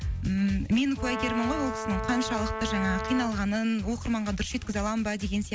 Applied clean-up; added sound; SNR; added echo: none; Brass instrument; 6 dB; none.